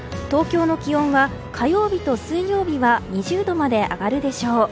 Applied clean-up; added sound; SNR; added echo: none; none; none; none.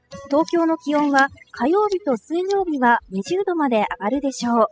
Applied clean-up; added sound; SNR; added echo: classical method spectral subtraction.